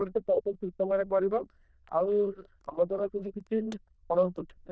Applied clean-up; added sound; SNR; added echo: neural diffusion model UNIVERSE++.